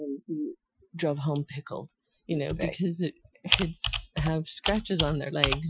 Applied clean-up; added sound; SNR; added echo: classical method Wiener filter.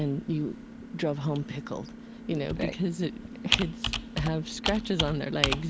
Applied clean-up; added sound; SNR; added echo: none; Computer keyboard; 3 dB; none.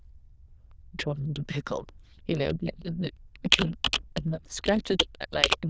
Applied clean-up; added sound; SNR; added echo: neural diffusion model UNIVERSE++.